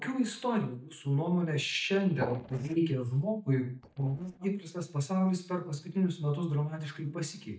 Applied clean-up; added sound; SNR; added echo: neural mask model DeepFilterNet 3.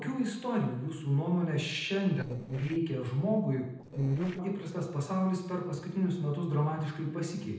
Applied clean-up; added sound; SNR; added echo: neural separator model SepFormer DNS4.